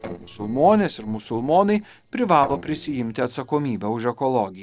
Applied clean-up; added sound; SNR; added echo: neural separator model SepFormer DNS4.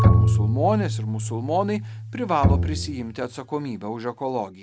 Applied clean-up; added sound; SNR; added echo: none; Bowed string instrument + Marimba, xylophone / Wood; -4 dB; none.